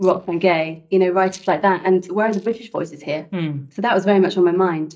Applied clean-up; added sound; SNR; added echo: neural mask model DeepFilterNet 3.